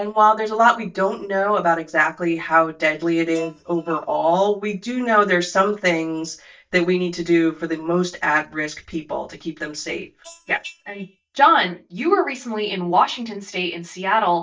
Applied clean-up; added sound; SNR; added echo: neural mask model DeepFilterNet 3.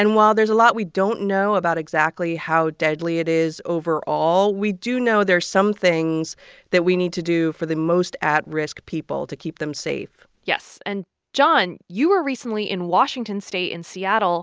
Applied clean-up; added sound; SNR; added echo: none; none; none; none.